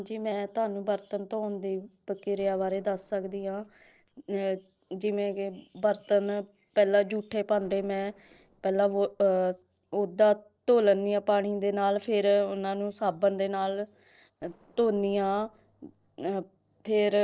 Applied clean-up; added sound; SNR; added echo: neural separator model SepFormer DNS4.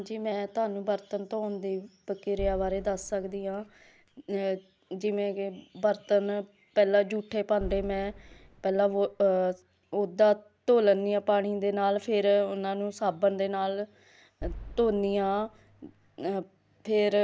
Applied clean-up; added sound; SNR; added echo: none; Boom; 14 dB; none.